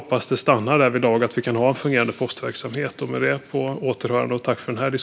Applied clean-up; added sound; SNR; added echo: none; none; none; none.